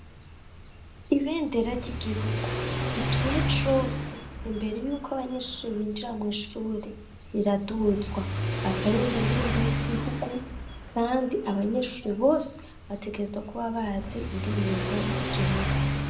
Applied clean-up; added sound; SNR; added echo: none; Accelerating, revving, vroom / Car; 2 dB; reverberation time 0.5 s.